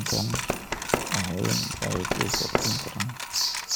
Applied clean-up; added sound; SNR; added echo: none; Run + Coin (dropping); 1 dB; none.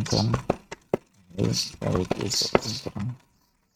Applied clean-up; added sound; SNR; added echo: neural mask model RNNoise.